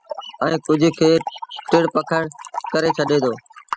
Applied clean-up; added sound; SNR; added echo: classical method spectral subtraction.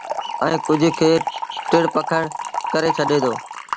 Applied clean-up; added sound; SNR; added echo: none; Fill (with liquid) / Trickle, dribble; 6 dB; none.